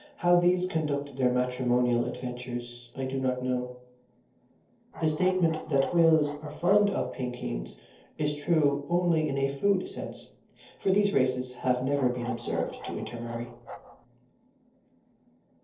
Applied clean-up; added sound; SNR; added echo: neural separator model SepFormer DNS4.